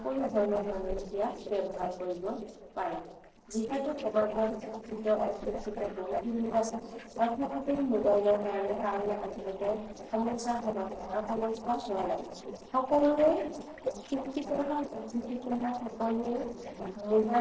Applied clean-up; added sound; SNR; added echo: neural separator model SepFormer DNS4.